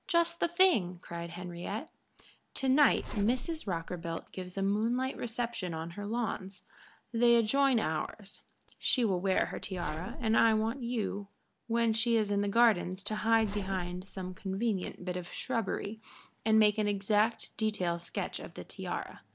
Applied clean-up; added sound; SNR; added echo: none; Zipper (clothing); 9 dB; none.